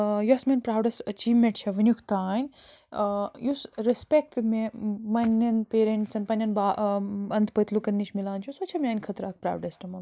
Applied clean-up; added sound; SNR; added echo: none; none; none; none.